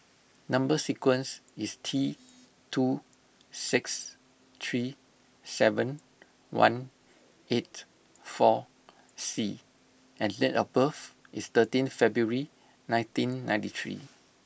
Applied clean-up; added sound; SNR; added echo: none; none; none; none.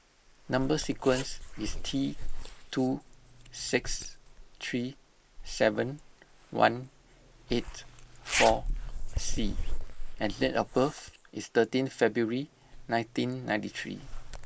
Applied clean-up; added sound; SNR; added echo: neural mask model Resemble Enhance denoiser.